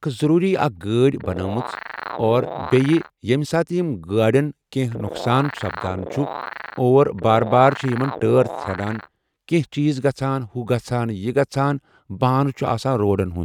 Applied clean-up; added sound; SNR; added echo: neural mask model RNNoise.